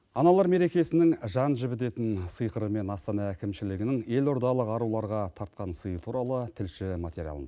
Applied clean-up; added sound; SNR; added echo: none; none; none; none.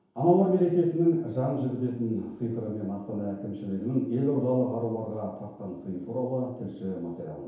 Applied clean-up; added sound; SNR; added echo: none; none; none; reverberation time 1.0 s.